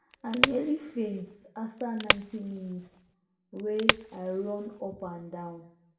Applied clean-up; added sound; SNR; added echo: none; Wood; -2 dB; reverberation time 0.7 s.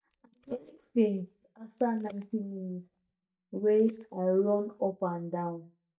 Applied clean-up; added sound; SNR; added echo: neural mask model DeepFilterNet 3.